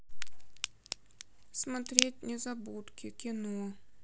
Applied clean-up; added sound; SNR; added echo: none; Crack; 0 dB; none.